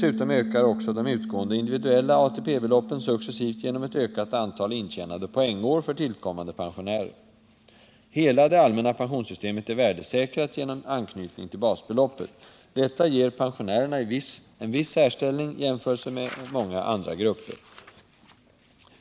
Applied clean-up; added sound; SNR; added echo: none; Piano; 14 dB; none.